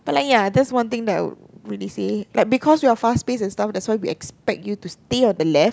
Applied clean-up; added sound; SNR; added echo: none; none; none; none.